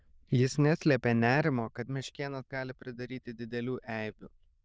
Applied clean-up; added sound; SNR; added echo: neural diffusion model UNIVERSE++.